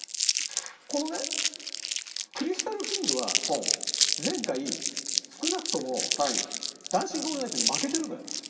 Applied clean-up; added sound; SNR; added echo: none; Crumpling, crinkling; -3 dB; reverberation time 1.9 s.